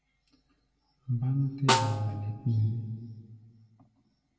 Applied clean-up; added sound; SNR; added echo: none; Snare drum; 1 dB; reverberation time 2.0 s.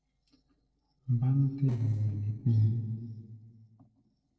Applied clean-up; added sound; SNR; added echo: neural separator model SepFormer DNS4.